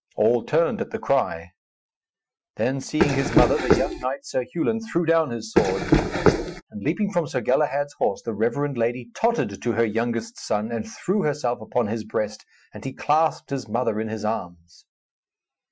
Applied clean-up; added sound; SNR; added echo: classical method Wiener filter.